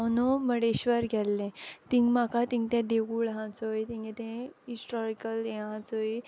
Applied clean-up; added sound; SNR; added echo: none; none; none; none.